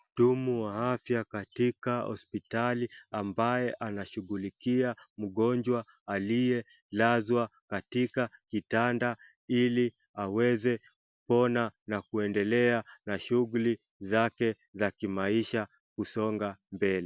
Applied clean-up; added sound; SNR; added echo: none; none; none; none.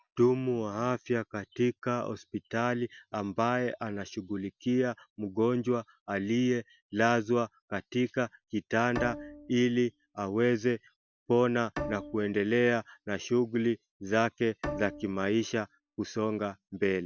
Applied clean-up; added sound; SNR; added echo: none; Bowed string instrument; 12 dB; none.